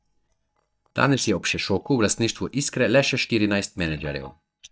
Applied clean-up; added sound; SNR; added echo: neural mask model DeepFilterNet 3.